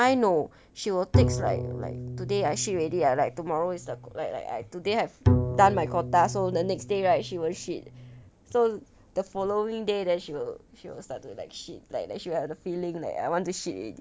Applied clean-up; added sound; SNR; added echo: none; Bowed string instrument; 2 dB; none.